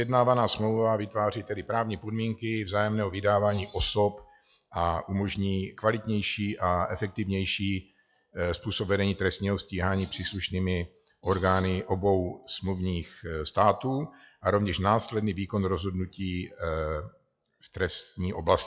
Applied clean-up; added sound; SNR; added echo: classical method log-MMSE.